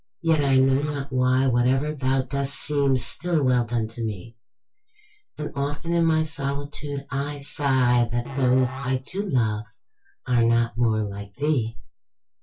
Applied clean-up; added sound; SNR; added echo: neural separator model SepFormer DNS4.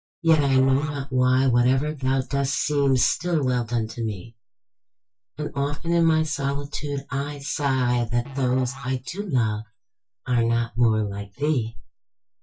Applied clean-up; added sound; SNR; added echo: neural mask model DeepFilterNet 3.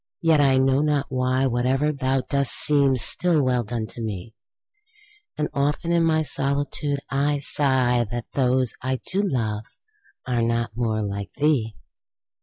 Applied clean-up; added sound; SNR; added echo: none; none; none; none.